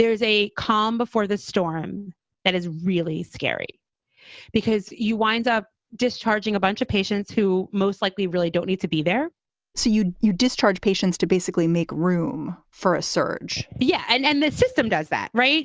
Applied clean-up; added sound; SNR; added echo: none; none; none; none.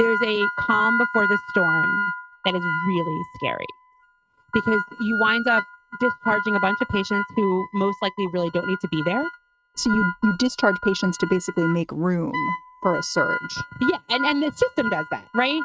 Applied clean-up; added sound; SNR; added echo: neural mask model RNNoise.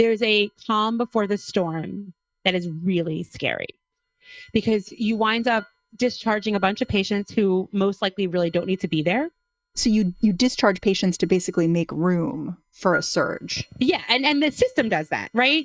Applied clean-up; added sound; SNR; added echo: neural mask model DeepFilterNet 3.